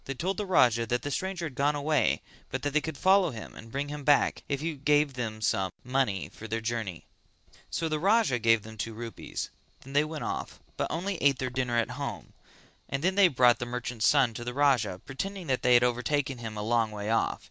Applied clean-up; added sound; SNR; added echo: none; none; none; none.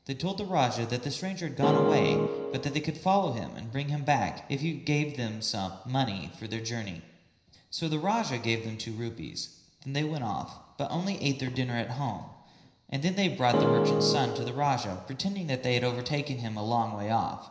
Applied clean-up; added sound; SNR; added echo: none; Keyboard (musical); -4 dB; reverberation time 0.9 s.